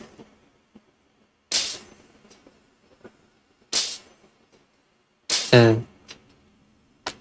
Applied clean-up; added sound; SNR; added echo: neural mask model RNNoise.